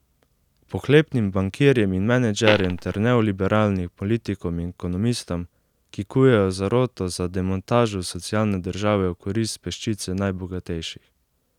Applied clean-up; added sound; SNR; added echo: none; Fart; 6 dB; none.